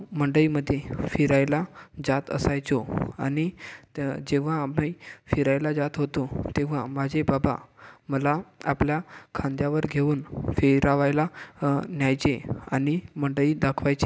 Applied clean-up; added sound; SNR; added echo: none; none; none; none.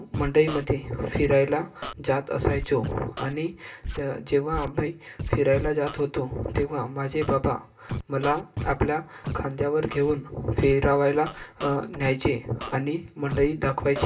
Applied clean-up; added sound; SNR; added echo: none; Scratching (performance technique); 11 dB; reverberation time 0.2 s.